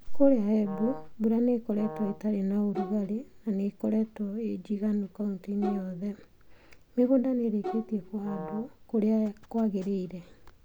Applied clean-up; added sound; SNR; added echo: none; Brass instrument + Bowed string instrument; 12 dB; none.